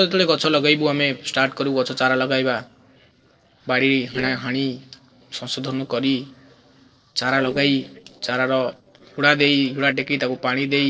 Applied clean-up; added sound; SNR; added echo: neural separator model SepFormer DNS4.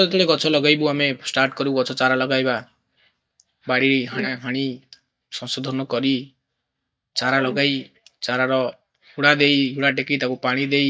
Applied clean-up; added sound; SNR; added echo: neural mask model DeepFilterNet 3.